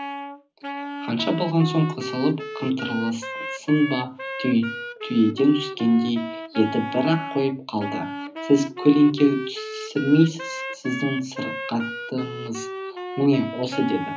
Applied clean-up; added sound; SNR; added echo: none; Wind instrument, woodwind instrument; 9 dB; reverberation time 0.4 s.